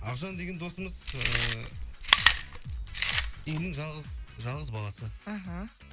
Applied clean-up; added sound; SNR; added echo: none; Chewing, mastication; -4 dB; none.